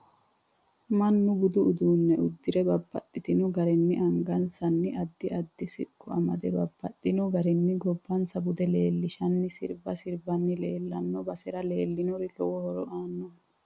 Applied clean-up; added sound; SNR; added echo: none; none; none; none.